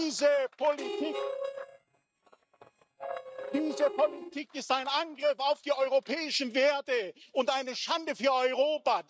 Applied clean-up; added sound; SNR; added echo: neural mask model RNNoise.